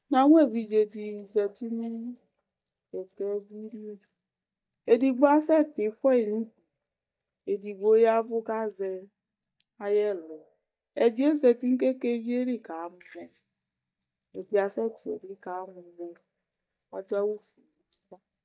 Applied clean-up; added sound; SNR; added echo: neural mask model DeepFilterNet 3.